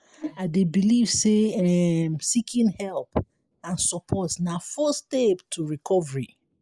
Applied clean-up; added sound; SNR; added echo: neural mask model Resemble Enhance denoiser.